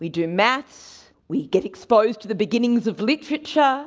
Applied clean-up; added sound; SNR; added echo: none; none; none; none.